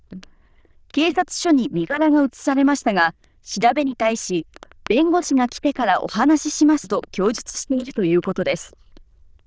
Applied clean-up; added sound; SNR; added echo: neural diffusion model UNIVERSE++.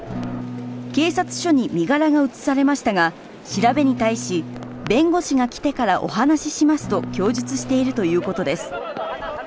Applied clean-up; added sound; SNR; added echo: none; Acoustic guitar / Strum; 11 dB; none.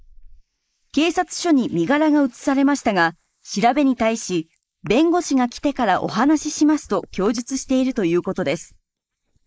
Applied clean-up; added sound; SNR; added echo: neural mask model Resemble Enhance denoiser.